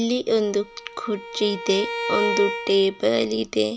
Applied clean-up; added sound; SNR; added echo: none; Bowed string instrument; 8 dB; none.